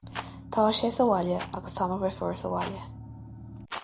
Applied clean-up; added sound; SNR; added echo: none; Rattle + Engine; 12 dB; none.